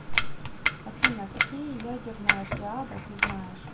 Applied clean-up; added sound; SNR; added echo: none; Domestic sounds, home sounds; -4 dB; reverberation time 0.2 s.